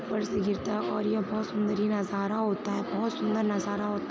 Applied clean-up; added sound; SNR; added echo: none; none; none; none.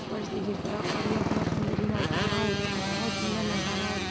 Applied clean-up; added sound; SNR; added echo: none; Motorcycle + Motorcycle; -2 dB; none.